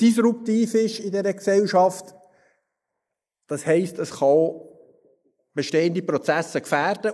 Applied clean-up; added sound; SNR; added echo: neural mask model Resemble Enhance denoiser.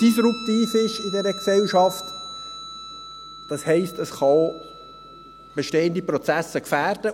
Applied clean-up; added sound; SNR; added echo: none; Guitar; 14 dB; none.